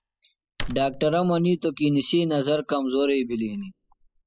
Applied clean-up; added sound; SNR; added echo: classical method spectral subtraction.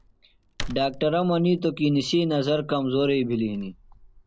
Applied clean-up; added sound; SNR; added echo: none; Tearing / Wood; 16 dB; none.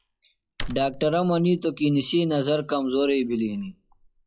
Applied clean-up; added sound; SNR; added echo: classical method log-MMSE.